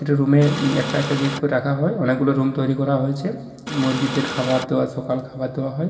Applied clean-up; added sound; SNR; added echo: none; Printer; 8 dB; reverberation time 2.0 s.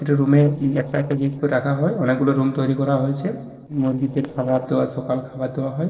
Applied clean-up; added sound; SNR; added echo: neural separator model SepFormer DNS4.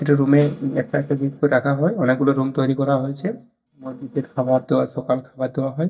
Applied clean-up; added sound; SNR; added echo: neural mask model DeepFilterNet 3.